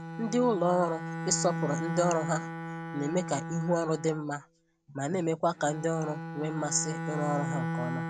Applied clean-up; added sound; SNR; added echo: none; Bowed string instrument; 5 dB; none.